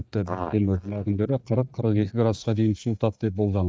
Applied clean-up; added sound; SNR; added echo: neural mask model DeepFilterNet 3.